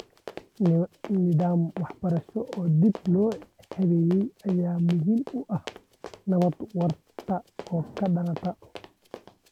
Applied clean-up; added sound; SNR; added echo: none; Run; 18 dB; none.